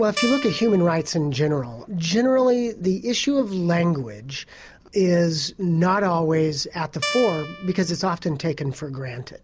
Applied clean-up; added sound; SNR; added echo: none; Guitar; 8 dB; none.